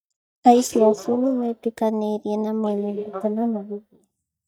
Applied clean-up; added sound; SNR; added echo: neural mask model DeepFilterNet 3.